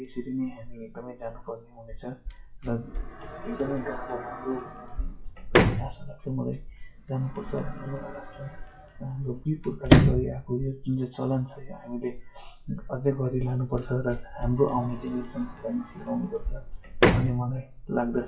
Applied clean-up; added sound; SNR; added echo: classical method WPE with log-MMSE.